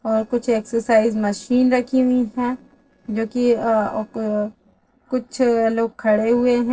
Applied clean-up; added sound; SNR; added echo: neural separator model SepFormer DNS4.